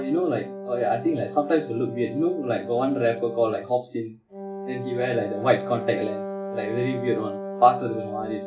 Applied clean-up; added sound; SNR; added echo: none; Wind instrument, woodwind instrument; 9 dB; reverberation time 0.2 s.